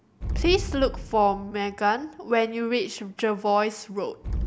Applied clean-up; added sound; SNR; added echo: none; Explosion; 8 dB; none.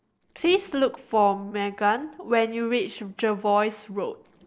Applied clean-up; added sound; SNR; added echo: neural separator model SepFormer DNS4.